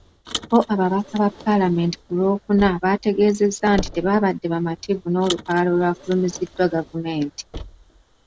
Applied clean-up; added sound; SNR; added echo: none; Car; 16 dB; none.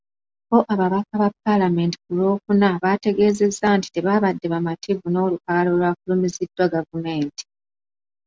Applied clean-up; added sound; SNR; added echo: none; none; none; none.